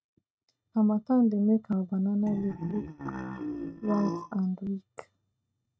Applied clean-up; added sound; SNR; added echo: neural mask model RNNoise.